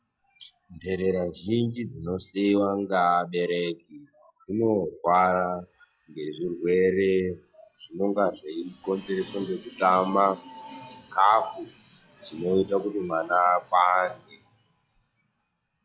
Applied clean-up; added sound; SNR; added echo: classical method log-MMSE.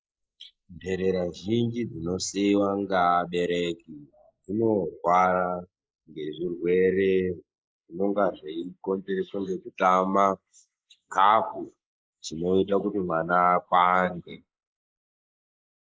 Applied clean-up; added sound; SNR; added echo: neural mask model Resemble Enhance denoiser.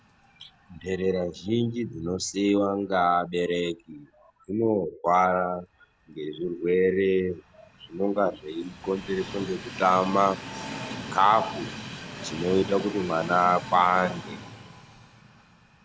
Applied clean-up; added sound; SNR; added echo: none; Train; 15 dB; none.